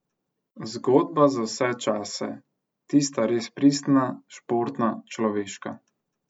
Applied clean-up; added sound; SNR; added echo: none; none; none; none.